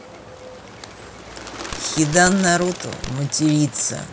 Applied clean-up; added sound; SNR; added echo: none; Bird; 13 dB; none.